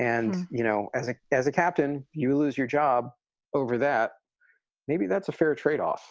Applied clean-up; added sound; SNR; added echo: none; none; none; none.